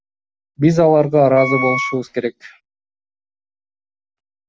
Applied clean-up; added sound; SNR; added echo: none; Wind instrument, woodwind instrument; 5 dB; none.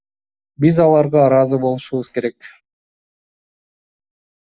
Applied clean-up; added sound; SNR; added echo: neural mask model Resemble Enhance denoiser.